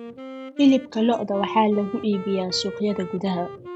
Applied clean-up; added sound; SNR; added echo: none; Wind instrument, woodwind instrument; 14 dB; none.